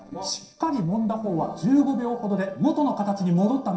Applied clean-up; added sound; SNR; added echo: neural separator model SepFormer DNS4.